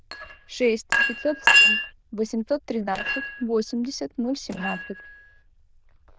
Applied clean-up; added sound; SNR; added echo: neural diffusion model UNIVERSE++.